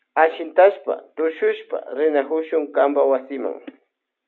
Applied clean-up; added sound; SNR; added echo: none; none; none; none.